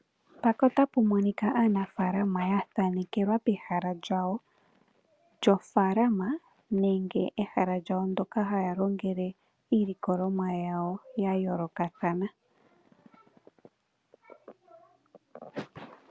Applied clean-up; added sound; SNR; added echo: none; none; none; none.